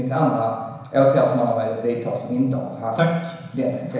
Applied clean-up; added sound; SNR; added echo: none; none; none; reverberation time 1.0 s.